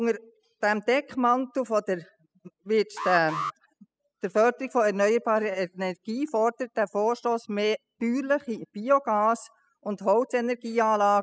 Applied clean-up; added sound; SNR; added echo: classical method spectral subtraction.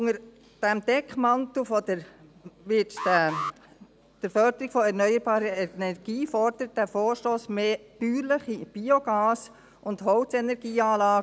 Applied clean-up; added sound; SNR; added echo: none; Alarm; 10 dB; none.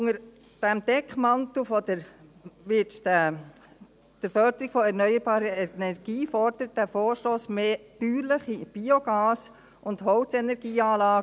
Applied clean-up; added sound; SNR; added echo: none; none; none; none.